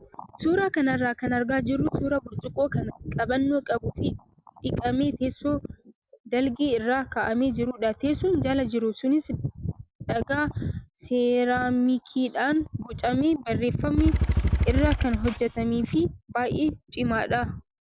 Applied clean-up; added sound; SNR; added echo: none; Motorcycle / Engine; -1 dB; none.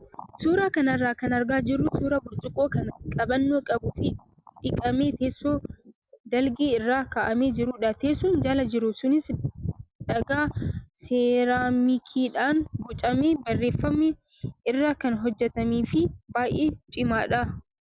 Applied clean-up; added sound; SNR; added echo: none; none; none; none.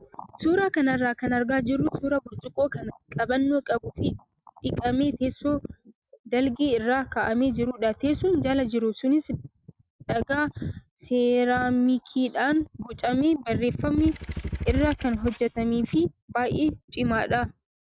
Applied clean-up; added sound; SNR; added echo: neural mask model RNNoise.